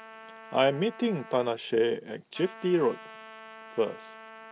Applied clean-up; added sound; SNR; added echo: none; Trumpet; 18 dB; none.